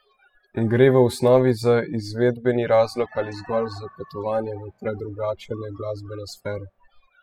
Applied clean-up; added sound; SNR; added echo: classical method spectral subtraction.